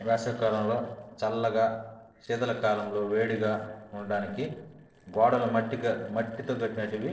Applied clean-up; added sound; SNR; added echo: neural separator model SepFormer DNS4.